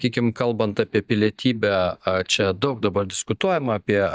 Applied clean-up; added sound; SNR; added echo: neural mask model DeepFilterNet 3.